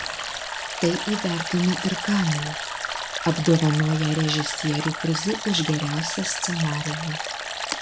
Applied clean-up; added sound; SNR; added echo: none; Stream; 6 dB; none.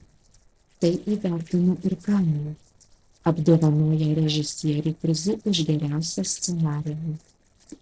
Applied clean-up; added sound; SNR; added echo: neural separator model SepFormer DNS4.